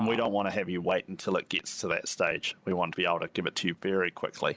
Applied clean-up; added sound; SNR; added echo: none; none; none; none.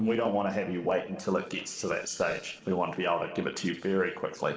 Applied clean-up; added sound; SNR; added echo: neural separator model SepFormer DNS4.